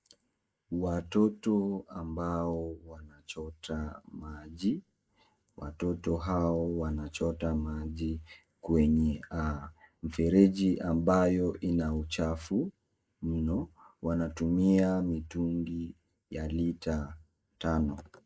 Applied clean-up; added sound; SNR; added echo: neural mask model Resemble Enhance denoiser.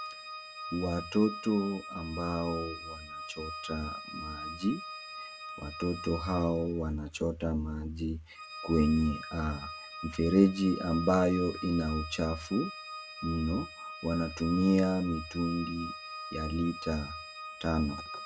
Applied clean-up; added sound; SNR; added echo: none; Organ; 11 dB; none.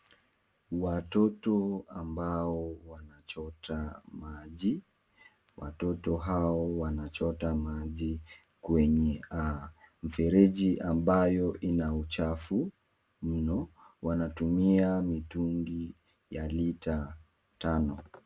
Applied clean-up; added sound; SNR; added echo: none; none; none; none.